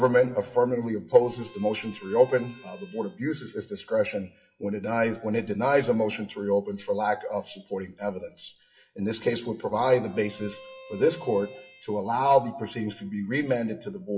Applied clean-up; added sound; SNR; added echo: classical method WPE with log-MMSE.